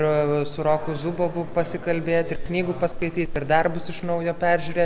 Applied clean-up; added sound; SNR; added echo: none; none; none; none.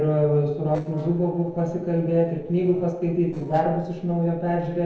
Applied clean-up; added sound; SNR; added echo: neural separator model SepFormer DNS4.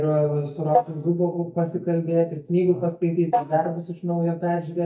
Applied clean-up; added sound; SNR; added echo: neural mask model DeepFilterNet 3.